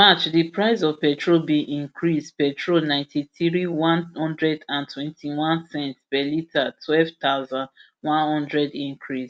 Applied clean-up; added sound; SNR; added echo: none; none; none; none.